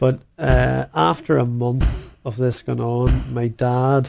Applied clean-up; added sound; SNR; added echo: none; Bass drum; 5 dB; none.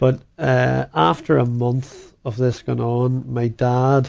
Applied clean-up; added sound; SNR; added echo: none; none; none; none.